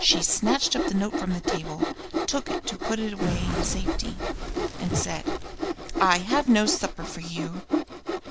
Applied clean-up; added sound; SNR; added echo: none; Crackle + Sawing; 2 dB; none.